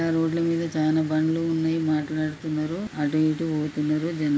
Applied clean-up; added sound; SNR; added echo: none; none; none; none.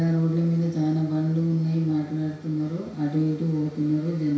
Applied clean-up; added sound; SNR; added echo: none; none; none; reverberation time 0.6 s.